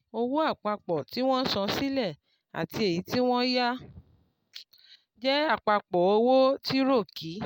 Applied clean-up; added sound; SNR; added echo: none; none; none; none.